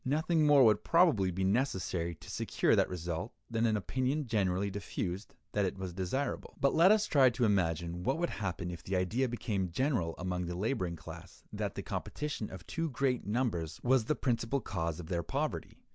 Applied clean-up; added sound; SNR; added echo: none; none; none; none.